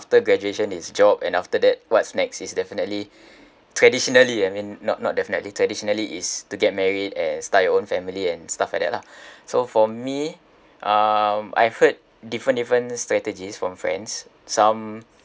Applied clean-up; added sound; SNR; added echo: none; none; none; none.